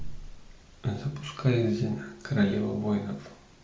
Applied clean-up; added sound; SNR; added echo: none; none; none; none.